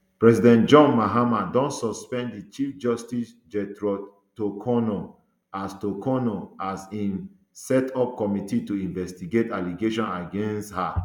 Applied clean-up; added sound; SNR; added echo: none; none; none; none.